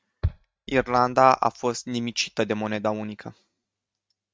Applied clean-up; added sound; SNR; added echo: neural mask model RNNoise.